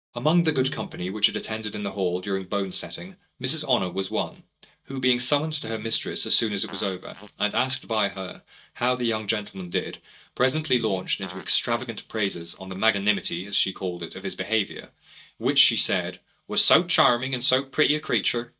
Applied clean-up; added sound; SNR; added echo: neural mask model DeepFilterNet 3.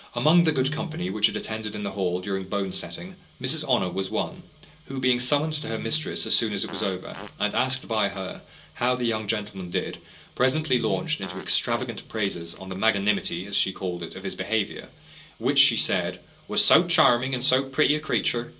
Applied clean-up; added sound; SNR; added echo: none; Fart; 19 dB; reverberation time 0.2 s.